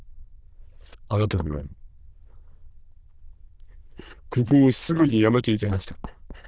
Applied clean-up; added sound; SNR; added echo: neural diffusion model UNIVERSE++.